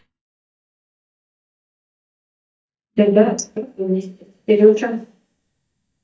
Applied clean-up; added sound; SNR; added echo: neural mask model DeepFilterNet 3.